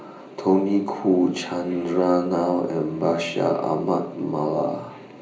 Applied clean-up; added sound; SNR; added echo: none; none; none; reverberation time 0.5 s.